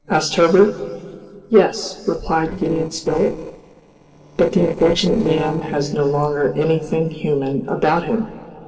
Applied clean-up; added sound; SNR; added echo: neural separator model SepFormer DNS4.